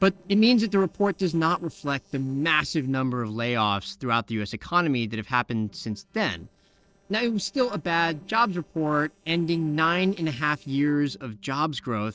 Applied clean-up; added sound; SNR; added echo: neural separator model SepFormer DNS4.